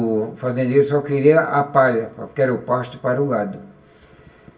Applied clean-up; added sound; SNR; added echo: none; none; none; reverberation time 0.2 s.